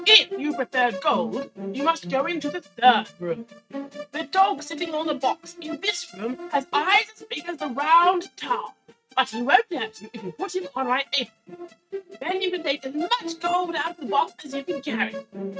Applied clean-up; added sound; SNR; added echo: neural mask model RNNoise.